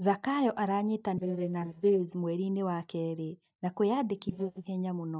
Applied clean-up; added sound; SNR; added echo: neural mask model DeepFilterNet 3.